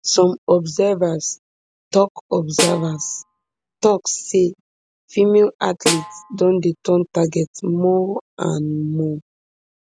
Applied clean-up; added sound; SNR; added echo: none; Snare drum; 6 dB; none.